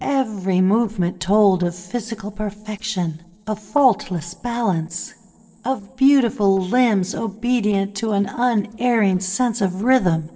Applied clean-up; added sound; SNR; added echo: neural separator model SepFormer DNS4.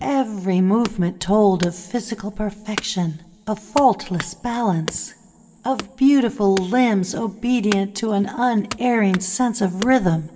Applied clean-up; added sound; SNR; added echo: none; Wood / Domestic sounds, home sounds; 17 dB; reverberation time 1.7 s.